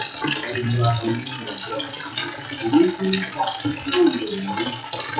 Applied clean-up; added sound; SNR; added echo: classical method WPE with log-MMSE.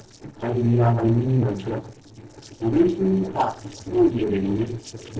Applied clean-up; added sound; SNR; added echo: neural separator model SepFormer DNS4.